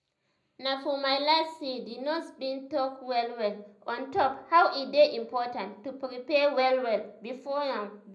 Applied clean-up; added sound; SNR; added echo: none; none; none; reverberation time 0.4 s.